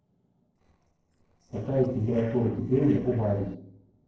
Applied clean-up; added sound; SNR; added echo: neural separator model SepFormer DNS4.